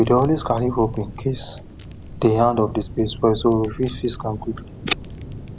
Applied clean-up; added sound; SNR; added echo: none; Fire; 13 dB; none.